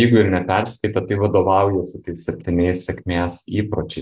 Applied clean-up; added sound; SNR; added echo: none; none; none; none.